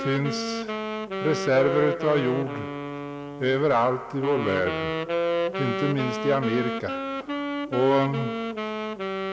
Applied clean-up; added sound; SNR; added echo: none; Wind instrument, woodwind instrument; 3 dB; none.